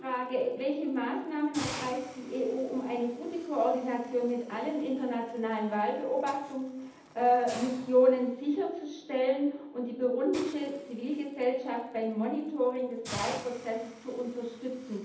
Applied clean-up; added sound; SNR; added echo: none; Hiss; 17 dB; reverberation time 0.8 s.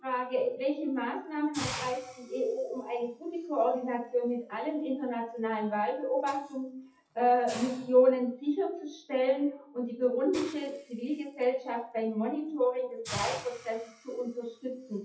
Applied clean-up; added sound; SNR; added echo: classical method WPE with log-MMSE.